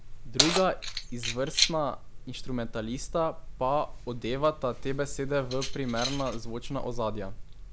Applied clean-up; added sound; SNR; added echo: none; Keys jangling; 2 dB; none.